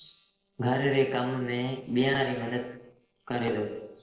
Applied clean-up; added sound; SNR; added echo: neural separator model SepFormer DNS4.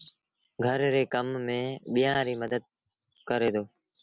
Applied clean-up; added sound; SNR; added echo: none; none; none; none.